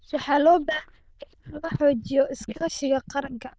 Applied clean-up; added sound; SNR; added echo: neural diffusion model UNIVERSE++.